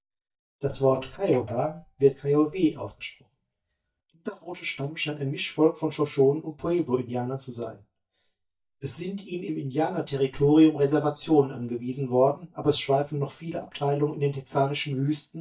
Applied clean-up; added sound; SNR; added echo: neural mask model DeepFilterNet 3.